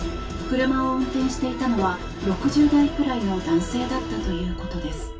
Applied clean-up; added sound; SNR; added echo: none; Piano; 19 dB; reverberation time 0.2 s.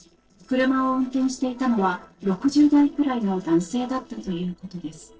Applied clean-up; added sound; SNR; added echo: neural separator model SepFormer DNS4.